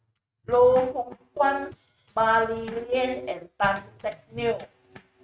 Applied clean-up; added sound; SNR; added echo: neural mask model RNNoise.